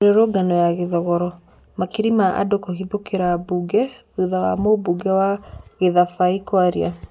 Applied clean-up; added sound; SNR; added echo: none; none; none; none.